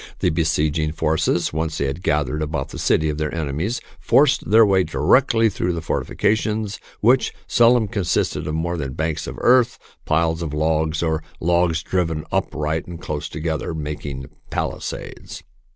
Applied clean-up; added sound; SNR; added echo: none; none; none; none.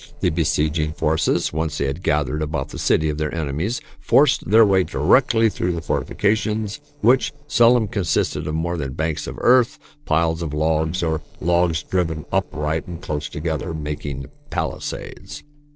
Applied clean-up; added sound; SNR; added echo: neural separator model SepFormer DNS4.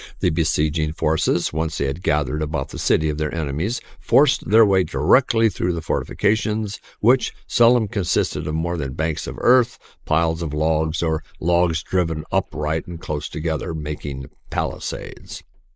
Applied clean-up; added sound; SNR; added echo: neural mask model Resemble Enhance denoiser.